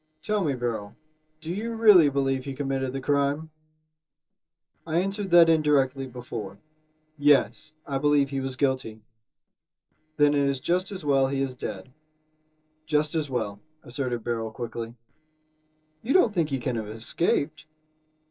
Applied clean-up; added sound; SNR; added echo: neural separator model SepFormer DNS4.